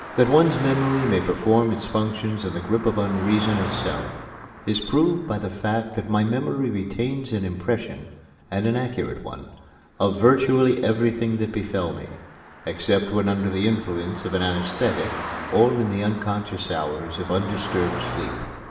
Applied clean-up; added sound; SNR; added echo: none; Car passing by; 13 dB; reverberation time 1.1 s.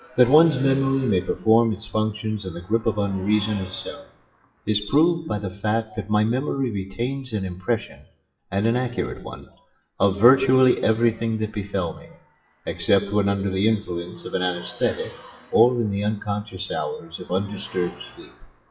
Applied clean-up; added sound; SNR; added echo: classical method WPE with log-MMSE.